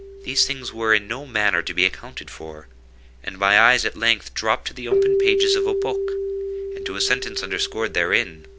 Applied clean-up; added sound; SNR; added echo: none; Keyboard (musical); 3 dB; none.